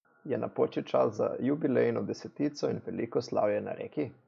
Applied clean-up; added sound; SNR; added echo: none; none; none; none.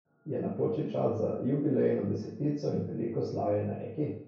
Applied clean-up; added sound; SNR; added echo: none; none; none; reverberation time 0.6 s.